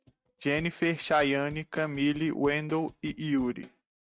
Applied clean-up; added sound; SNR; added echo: neural mask model RNNoise.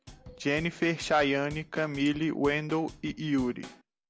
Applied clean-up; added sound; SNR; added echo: none; Drum / Drum kit; 18 dB; none.